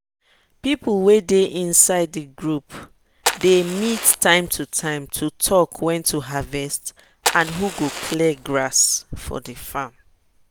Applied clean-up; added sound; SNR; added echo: none; Fire; 7 dB; none.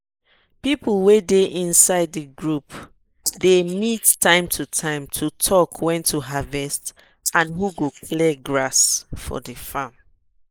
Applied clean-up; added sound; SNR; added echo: neural mask model Resemble Enhance denoiser.